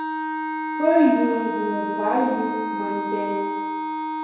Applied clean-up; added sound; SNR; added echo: none; Wind instrument, woodwind instrument; 3 dB; reverberation time 1.2 s.